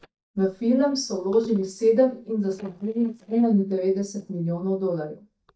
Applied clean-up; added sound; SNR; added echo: neural mask model DeepFilterNet 3.